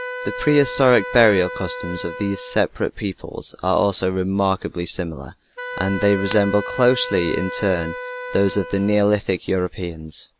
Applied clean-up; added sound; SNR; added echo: none; Wind instrument, woodwind instrument; 13 dB; none.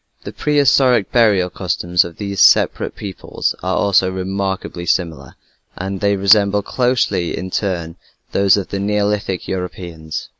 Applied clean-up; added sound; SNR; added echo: none; none; none; none.